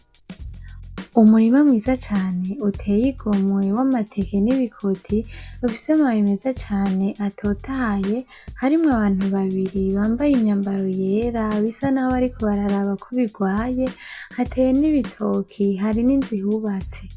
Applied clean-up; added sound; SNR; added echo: none; Drum / Drum kit; 17 dB; none.